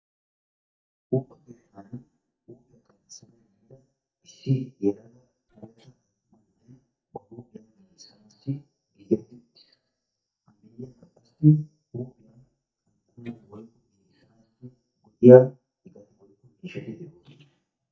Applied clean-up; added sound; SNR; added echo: neural mask model DeepFilterNet 3.